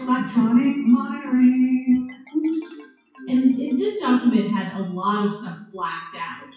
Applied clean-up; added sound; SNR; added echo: classical method WPE with log-MMSE.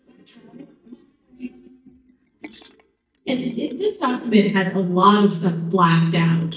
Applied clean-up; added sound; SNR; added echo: neural mask model DeepFilterNet 3.